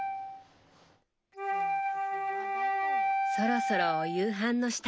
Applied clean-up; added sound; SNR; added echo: none; Wind instrument, woodwind instrument; -2 dB; none.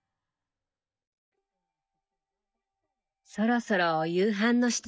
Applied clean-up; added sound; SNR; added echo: neural mask model DeepFilterNet 3.